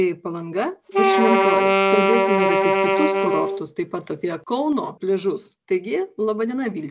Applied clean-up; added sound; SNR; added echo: none; Wind instrument, woodwind instrument; -4 dB; none.